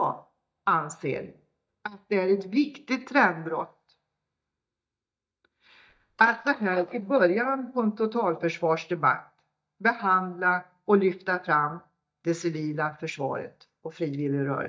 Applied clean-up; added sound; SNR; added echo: neural mask model DeepFilterNet 3.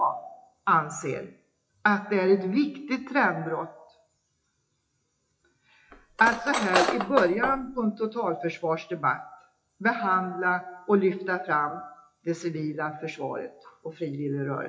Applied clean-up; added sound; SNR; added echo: classical method WPE with log-MMSE.